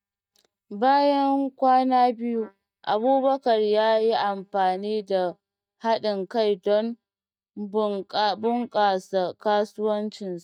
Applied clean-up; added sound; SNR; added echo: neural mask model DeepFilterNet 3.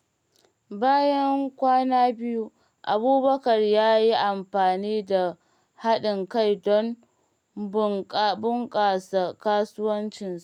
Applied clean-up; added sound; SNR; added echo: none; none; none; none.